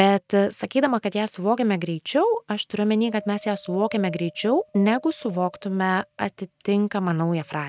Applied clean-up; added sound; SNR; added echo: neural mask model RNNoise.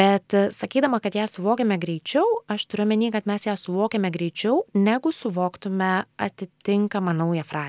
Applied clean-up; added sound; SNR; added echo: none; none; none; none.